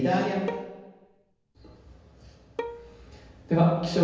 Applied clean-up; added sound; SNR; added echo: none; Bowed string instrument; 12 dB; reverberation time 1.2 s.